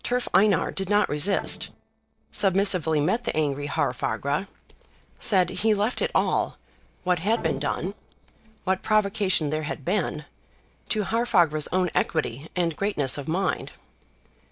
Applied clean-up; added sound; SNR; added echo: neural separator model SepFormer DNS4.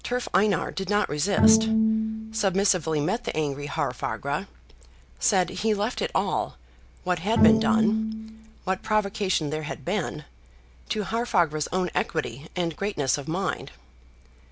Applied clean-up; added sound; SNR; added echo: none; Bowed string instrument; -1 dB; none.